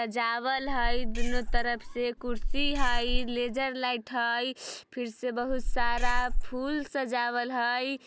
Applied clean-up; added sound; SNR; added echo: none; Meow; -4 dB; none.